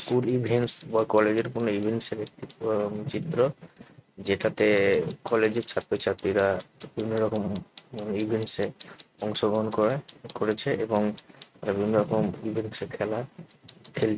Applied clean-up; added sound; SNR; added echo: neural mask model RNNoise.